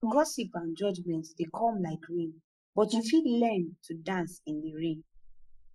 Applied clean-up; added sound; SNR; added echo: neural mask model Resemble Enhance denoiser.